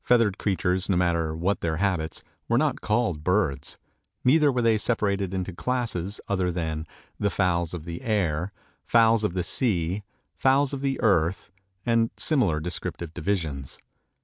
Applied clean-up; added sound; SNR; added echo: none; none; none; none.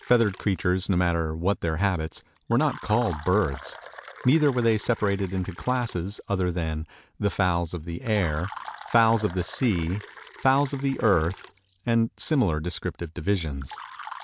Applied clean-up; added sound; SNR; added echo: none; Fill (with liquid); 19 dB; none.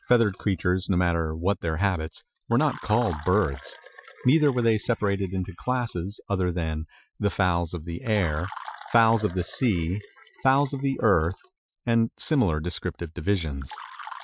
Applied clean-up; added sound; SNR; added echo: classical method Wiener filter.